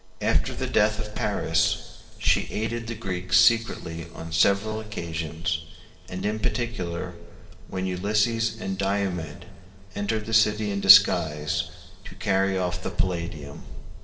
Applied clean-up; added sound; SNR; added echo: none; none; none; reverberation time 2.6 s.